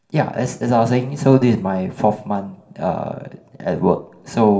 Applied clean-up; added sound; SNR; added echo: none; none; none; reverberation time 1.2 s.